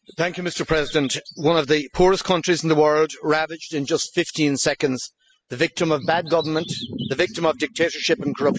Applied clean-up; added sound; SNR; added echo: classical method spectral subtraction.